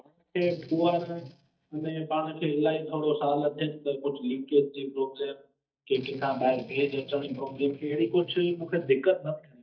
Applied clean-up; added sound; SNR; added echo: neural mask model DeepFilterNet 3.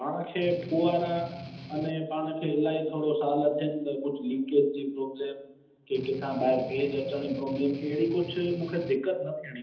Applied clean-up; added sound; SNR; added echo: none; Strum; 13 dB; reverberation time 1.2 s.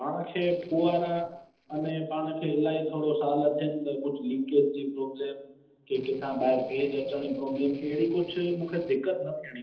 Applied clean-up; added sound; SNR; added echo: neural separator model SepFormer DNS4.